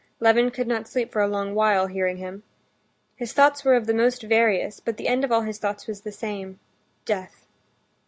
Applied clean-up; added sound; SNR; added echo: none; none; none; none.